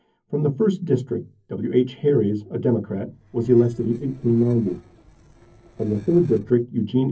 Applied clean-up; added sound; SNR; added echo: neural separator model SepFormer DNS4.